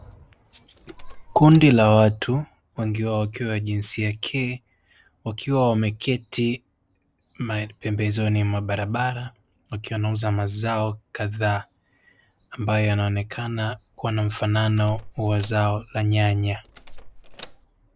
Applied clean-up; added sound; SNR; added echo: none; Door; 15 dB; none.